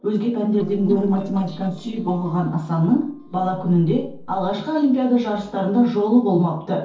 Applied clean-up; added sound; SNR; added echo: neural separator model SepFormer DNS4.